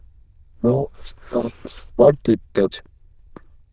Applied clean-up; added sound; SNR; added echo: neural diffusion model UNIVERSE++.